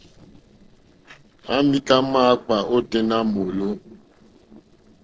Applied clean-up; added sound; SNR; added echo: neural separator model SepFormer DNS4.